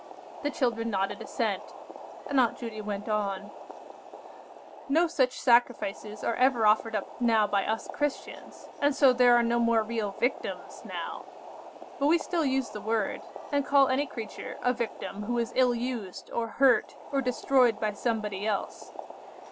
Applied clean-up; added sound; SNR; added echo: none; Boiling; 15 dB; none.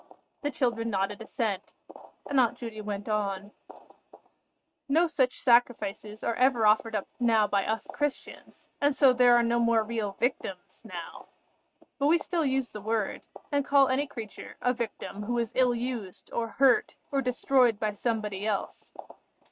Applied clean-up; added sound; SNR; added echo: neural mask model RNNoise.